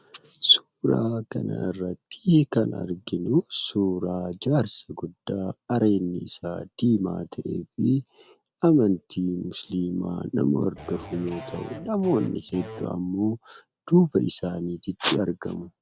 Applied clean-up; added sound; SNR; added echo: none; Electric guitar / Bass guitar; 14 dB; none.